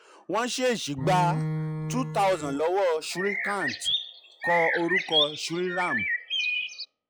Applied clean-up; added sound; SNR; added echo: classical method log-MMSE.